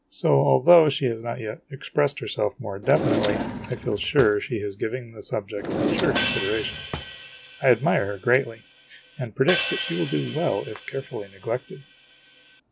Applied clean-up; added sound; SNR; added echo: none; Drawer open or close + Hi-hat; 5 dB; none.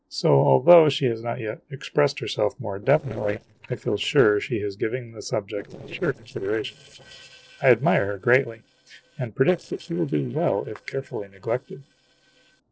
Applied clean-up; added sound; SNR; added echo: neural separator model SepFormer DNS4.